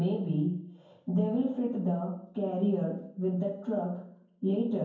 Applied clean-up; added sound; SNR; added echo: none; none; none; reverberation time 0.9 s.